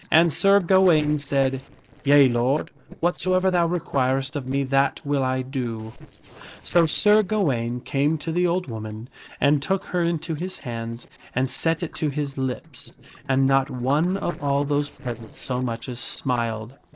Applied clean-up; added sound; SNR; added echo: neural separator model SepFormer DNS4.